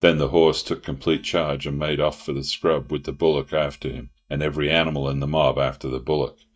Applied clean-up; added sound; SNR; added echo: neural mask model DeepFilterNet 3.